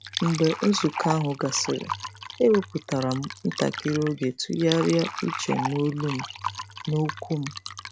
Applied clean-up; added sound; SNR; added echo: none; Fill (with liquid); 9 dB; none.